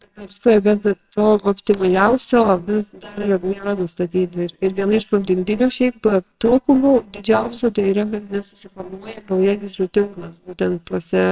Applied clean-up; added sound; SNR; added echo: neural separator model SepFormer WHAMR!.